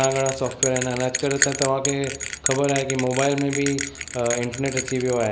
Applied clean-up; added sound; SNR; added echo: none; Bell; 5 dB; none.